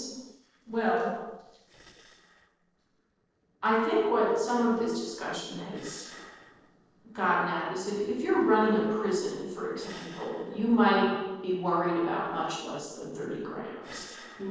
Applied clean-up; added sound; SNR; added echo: neural separator model SepFormer DNS4.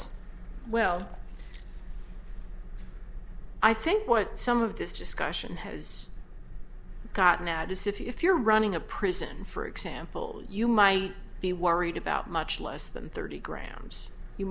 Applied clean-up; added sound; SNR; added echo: none; none; none; none.